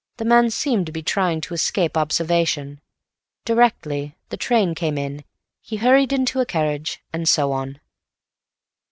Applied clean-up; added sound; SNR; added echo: none; none; none; none.